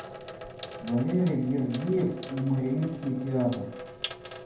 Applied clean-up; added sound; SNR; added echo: none; Sink (filling or washing); 11 dB; reverberation time 0.9 s.